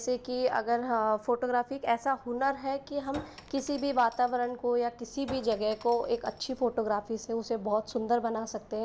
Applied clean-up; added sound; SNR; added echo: none; Chink, clink; 19 dB; none.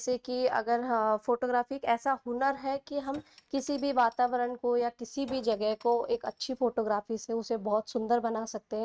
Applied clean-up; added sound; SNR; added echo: neural mask model RNNoise.